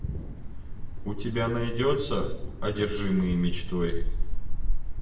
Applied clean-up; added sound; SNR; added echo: none; Thunder; -3 dB; reverberation time 0.7 s.